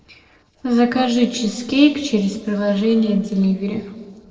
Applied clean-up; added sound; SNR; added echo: neural separator model SepFormer DNS4.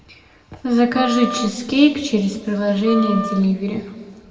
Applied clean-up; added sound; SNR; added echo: none; Wind instrument, woodwind instrument; 11 dB; reverberation time 1.4 s.